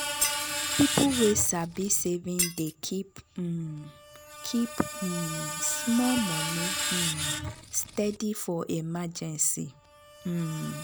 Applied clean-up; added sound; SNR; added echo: none; Shatter + Screech; 4 dB; none.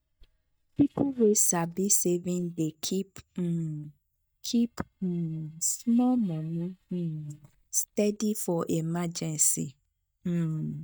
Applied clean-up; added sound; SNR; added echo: neural mask model DeepFilterNet 3.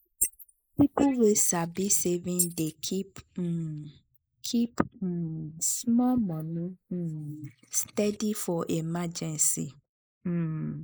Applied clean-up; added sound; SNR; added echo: neural mask model Resemble Enhance denoiser.